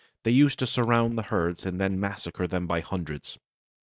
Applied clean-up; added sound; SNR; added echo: neural mask model DeepFilterNet 3.